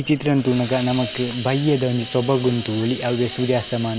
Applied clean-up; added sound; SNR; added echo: none; Hiss; 14 dB; none.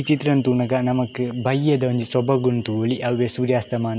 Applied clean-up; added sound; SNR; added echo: none; none; none; none.